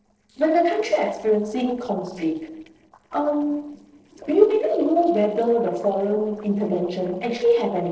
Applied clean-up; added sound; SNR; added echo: neural separator model SepFormer DNS4.